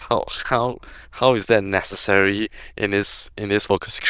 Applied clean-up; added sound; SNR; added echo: neural diffusion model UNIVERSE++.